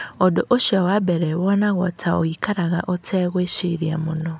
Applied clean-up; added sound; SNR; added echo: none; none; none; none.